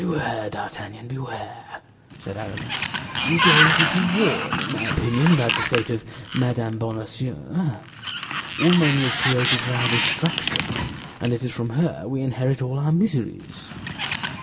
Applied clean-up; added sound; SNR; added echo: none; Sliding door; 2 dB; reverberation time 2.4 s.